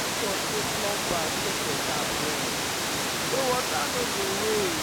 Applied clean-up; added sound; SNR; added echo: none; Water; -5 dB; none.